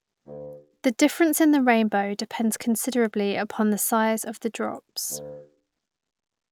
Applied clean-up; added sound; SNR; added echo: none; Wind instrument, woodwind instrument; 17 dB; none.